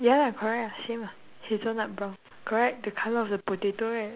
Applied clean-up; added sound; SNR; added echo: none; none; none; none.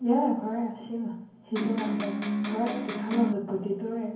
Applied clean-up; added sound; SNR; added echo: none; Electric guitar; 1 dB; reverberation time 0.9 s.